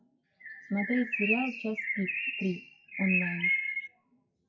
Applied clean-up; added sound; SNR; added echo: classical method WPE with log-MMSE.